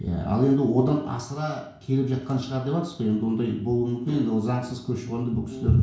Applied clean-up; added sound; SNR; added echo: none; none; none; reverberation time 0.6 s.